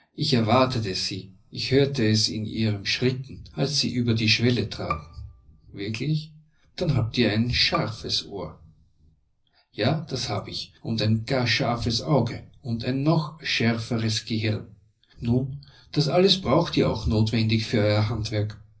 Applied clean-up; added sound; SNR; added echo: none; Bowed string instrument; 16 dB; reverberation time 0.4 s.